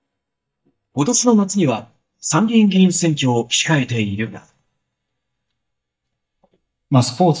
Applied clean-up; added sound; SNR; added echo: neural mask model DeepFilterNet 3.